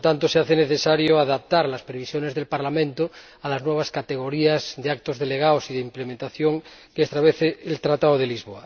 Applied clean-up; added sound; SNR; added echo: none; none; none; none.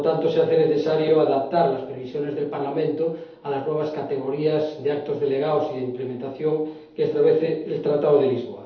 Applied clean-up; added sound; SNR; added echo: none; none; none; reverberation time 2.2 s.